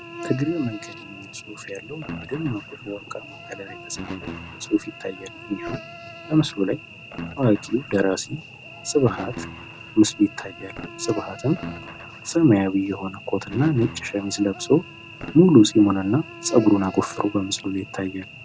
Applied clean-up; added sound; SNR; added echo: none; Guitar + Cricket / Buzz; 14 dB; none.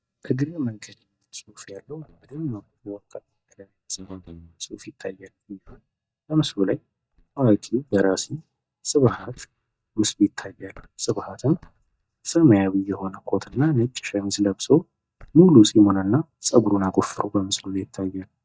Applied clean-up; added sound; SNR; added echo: neural mask model DeepFilterNet 3.